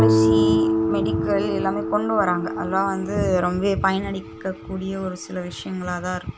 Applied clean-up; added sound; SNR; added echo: none; Guitar; 0 dB; none.